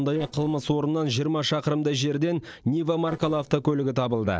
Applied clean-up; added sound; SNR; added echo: neural separator model SepFormer DNS4.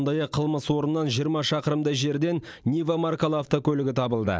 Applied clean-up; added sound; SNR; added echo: none; none; none; none.